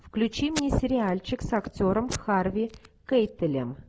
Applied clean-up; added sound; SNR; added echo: none; Packing tape, duct tape; 17 dB; none.